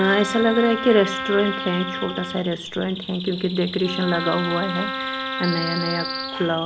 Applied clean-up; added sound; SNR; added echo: none; Bird vocalization, bird call, bird song + Trumpet; 6 dB; none.